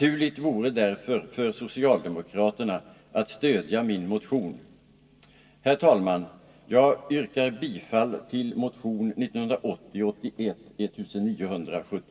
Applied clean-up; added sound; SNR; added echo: none; none; none; reverberation time 1.3 s.